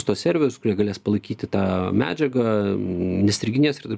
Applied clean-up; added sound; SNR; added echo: none; none; none; none.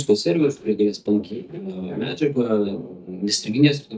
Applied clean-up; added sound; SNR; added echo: neural mask model DeepFilterNet 3.